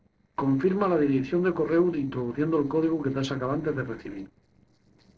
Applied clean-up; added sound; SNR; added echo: neural separator model SepFormer DNS4.